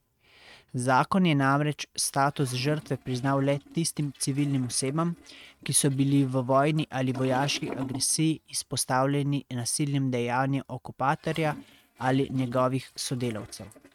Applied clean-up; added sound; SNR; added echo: neural mask model RNNoise.